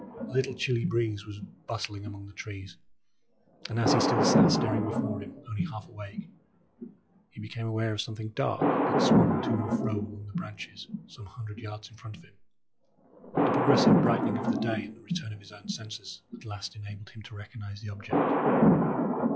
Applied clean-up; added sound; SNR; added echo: classical method log-MMSE.